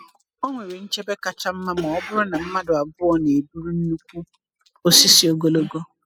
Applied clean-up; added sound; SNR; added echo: classical method spectral subtraction.